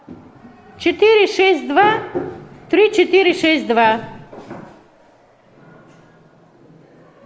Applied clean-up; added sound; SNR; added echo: none; none; none; none.